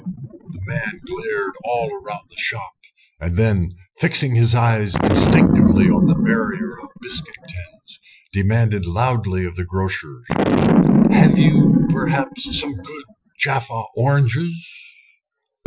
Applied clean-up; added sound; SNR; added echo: classical method Wiener filter.